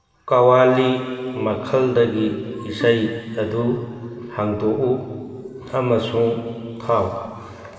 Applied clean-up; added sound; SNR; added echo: none; Bowed string instrument; 17 dB; reverberation time 2.5 s.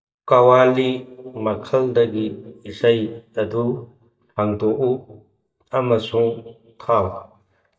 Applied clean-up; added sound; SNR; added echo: neural mask model DeepFilterNet 3.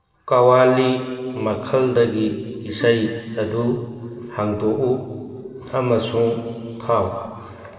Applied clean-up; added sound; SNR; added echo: neural separator model SepFormer DNS4.